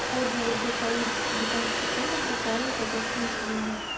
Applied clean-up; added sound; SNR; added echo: none; Domestic sounds, home sounds; -3 dB; reverberation time 0.4 s.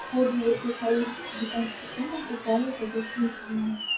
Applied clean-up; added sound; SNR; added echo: classical method WPE with log-MMSE.